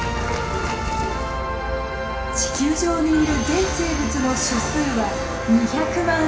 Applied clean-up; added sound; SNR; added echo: none; Motorcycle; 20 dB; reverberation time 1.0 s.